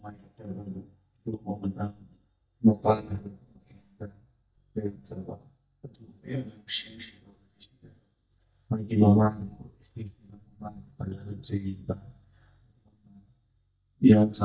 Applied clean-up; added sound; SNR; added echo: neural mask model DeepFilterNet 3.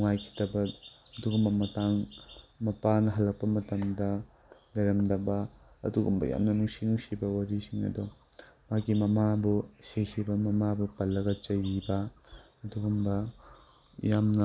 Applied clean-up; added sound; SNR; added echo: none; none; none; none.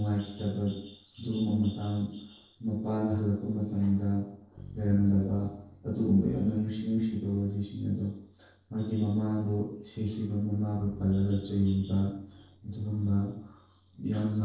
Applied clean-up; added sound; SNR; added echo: neural separator model SepFormer DNS4.